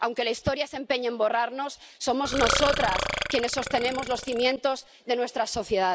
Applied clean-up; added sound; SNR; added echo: none; Burping, eructation; 4 dB; none.